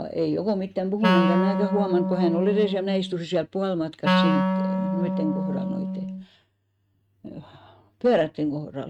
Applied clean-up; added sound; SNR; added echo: neural mask model RNNoise.